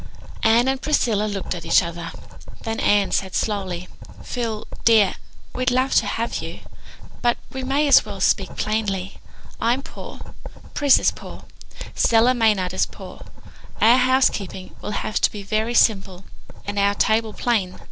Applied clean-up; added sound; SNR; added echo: none; Writing; 2 dB; none.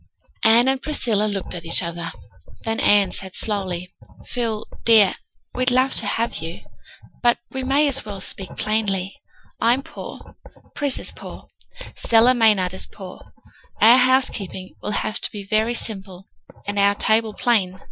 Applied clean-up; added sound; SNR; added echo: classical method Wiener filter.